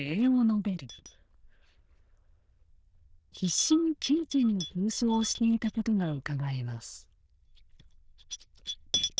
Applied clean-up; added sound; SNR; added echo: neural diffusion model UNIVERSE++.